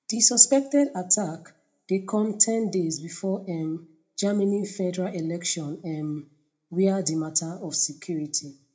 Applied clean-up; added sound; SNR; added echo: none; none; none; reverberation time 0.2 s.